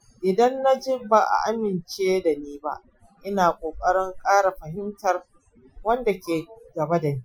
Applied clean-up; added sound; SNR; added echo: classical method Wiener filter.